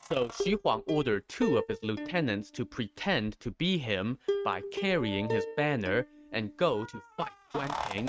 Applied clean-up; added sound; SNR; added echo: neural mask model RNNoise.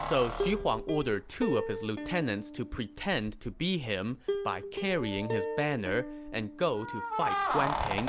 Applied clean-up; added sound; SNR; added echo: none; Plucked string instrument + Keys jangling; 3 dB; none.